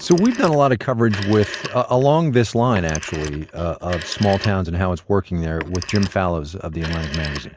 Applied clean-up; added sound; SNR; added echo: none; Telephone; 15 dB; none.